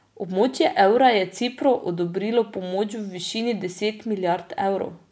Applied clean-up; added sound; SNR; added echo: none; none; none; none.